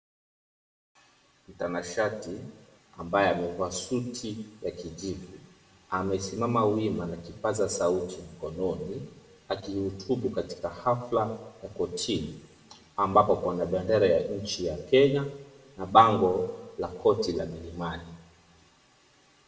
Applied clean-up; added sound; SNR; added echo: none; none; none; reverberation time 0.8 s.